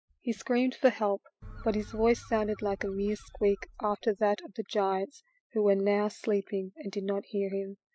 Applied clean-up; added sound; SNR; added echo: classical method spectral subtraction.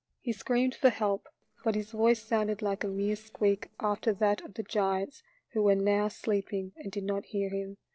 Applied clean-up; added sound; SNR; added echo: neural separator model SepFormer DNS4.